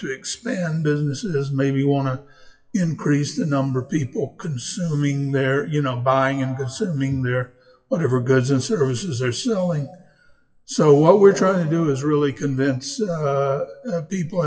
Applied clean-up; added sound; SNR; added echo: classical method WPE with log-MMSE.